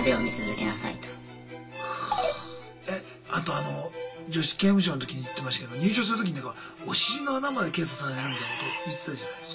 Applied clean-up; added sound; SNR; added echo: none; Acoustic guitar; 18 dB; reverberation time 0.2 s.